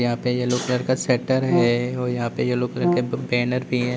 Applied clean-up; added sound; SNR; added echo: none; Brass instrument; 5 dB; none.